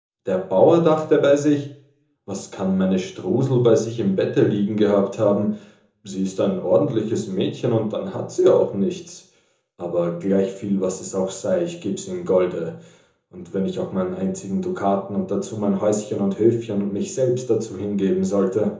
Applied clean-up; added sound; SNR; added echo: none; none; none; reverberation time 0.6 s.